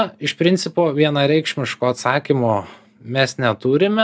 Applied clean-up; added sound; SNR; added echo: none; none; none; none.